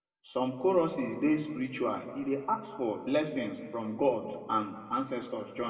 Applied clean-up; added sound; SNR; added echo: none; none; none; reverberation time 1.6 s.